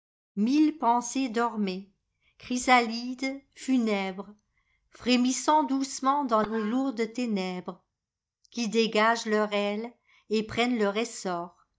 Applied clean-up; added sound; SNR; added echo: neural mask model DeepFilterNet 3.